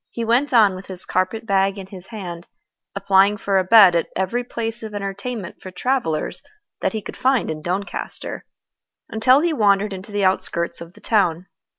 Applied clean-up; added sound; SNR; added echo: none; none; none; none.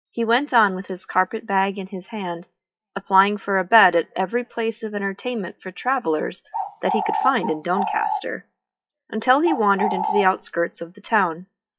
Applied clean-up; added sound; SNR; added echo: classical method WPE with log-MMSE.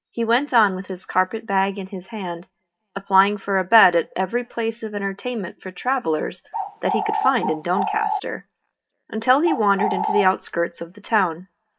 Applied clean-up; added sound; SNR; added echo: none; Bird; 2 dB; reverberation time 0.3 s.